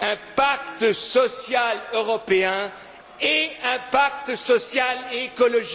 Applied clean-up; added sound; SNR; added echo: none; none; none; none.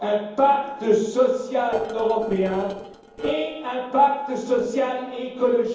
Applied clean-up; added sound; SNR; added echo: neural separator model SepFormer DNS4.